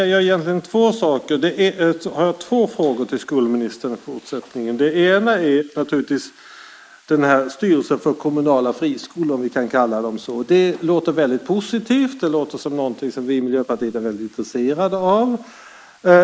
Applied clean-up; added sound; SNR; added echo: neural mask model Resemble Enhance denoiser.